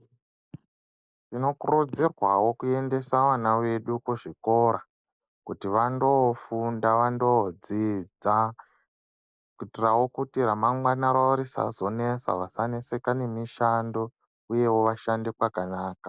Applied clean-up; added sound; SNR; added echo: neural mask model Resemble Enhance denoiser.